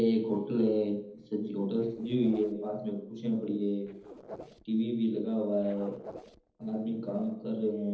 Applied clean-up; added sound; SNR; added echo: neural separator model SepFormer DNS4.